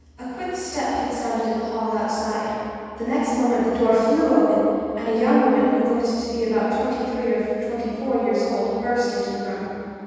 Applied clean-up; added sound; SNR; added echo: none; none; none; reverberation time 2.1 s.